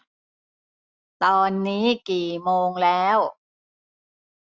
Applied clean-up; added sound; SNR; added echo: none; none; none; none.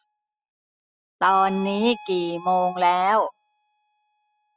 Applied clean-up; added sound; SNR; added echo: classical method spectral subtraction.